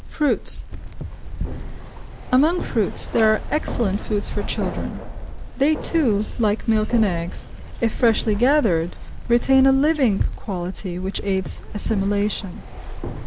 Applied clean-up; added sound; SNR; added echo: none; Keys jangling; 6 dB; none.